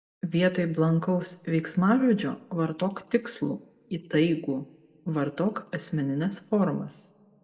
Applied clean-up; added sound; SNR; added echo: none; none; none; reverberation time 0.6 s.